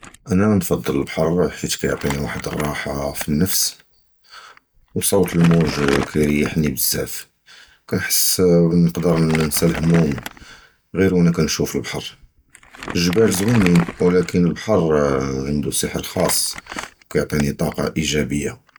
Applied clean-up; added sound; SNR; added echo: none; Crumpling, crinkling; 15 dB; none.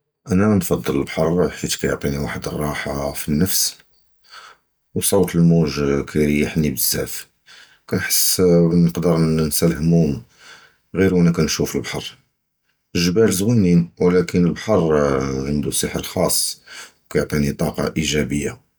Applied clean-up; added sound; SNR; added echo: none; none; none; none.